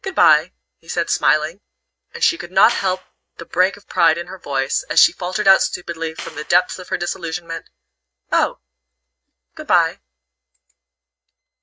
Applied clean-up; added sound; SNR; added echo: neural mask model RNNoise.